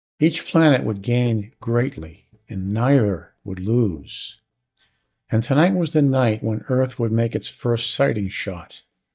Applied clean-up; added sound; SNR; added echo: neural mask model DeepFilterNet 3.